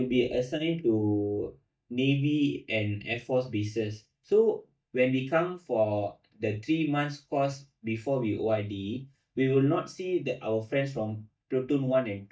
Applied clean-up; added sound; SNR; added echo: neural mask model DeepFilterNet 3.